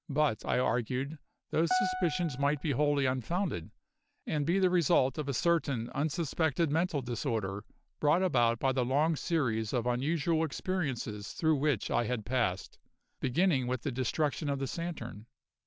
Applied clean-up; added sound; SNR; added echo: none; Piano; 6 dB; none.